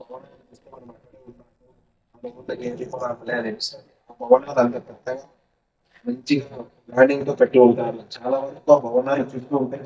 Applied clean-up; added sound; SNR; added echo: neural mask model DeepFilterNet 3.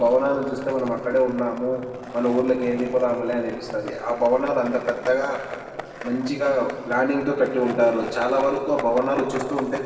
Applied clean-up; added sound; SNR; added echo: none; Skateboard; 13 dB; reverberation time 2.5 s.